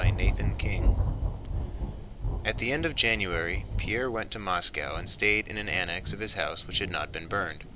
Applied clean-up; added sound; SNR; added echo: none; Thunder; 0 dB; none.